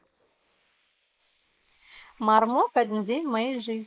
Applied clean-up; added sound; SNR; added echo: neural mask model Resemble Enhance denoiser.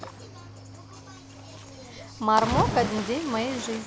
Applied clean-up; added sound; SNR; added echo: none; Cricket / Waves, surf; 5 dB; none.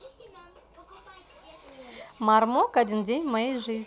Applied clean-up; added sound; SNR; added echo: none; none; none; none.